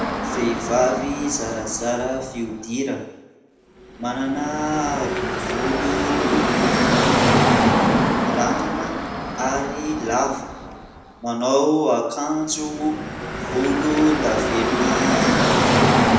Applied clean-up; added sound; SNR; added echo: none; Car passing by / Traffic noise, roadway noise; -2 dB; reverberation time 0.8 s.